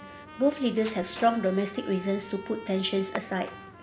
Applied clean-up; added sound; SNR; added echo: none; Trumpet + Fireworks; 16 dB; none.